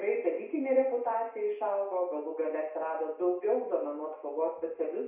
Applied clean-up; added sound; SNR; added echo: none; none; none; reverberation time 0.6 s.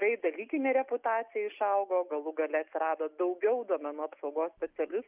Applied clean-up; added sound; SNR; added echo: none; none; none; none.